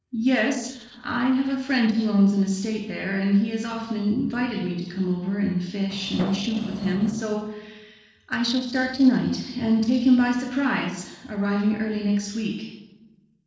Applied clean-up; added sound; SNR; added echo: neural separator model SepFormer DNS4.